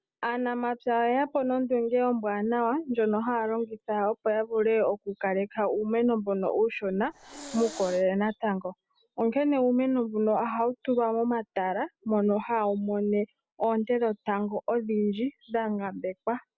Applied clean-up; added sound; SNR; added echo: none; Hiss; 16 dB; none.